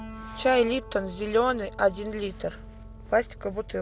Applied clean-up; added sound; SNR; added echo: none; Piano; 19 dB; none.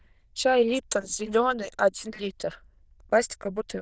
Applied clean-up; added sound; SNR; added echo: neural diffusion model UNIVERSE++.